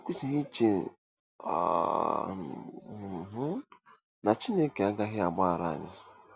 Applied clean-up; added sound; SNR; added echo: none; none; none; none.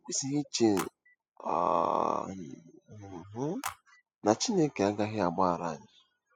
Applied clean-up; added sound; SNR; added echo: classical method spectral subtraction.